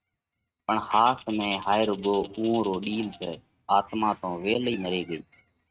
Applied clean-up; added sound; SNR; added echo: neural mask model RNNoise.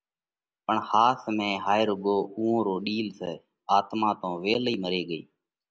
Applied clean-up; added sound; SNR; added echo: none; none; none; none.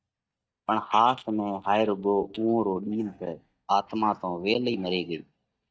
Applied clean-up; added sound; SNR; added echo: neural mask model DeepFilterNet 3.